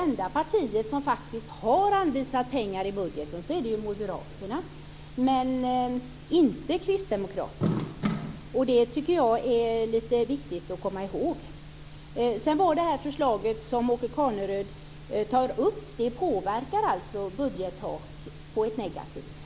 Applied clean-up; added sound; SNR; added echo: none; none; none; none.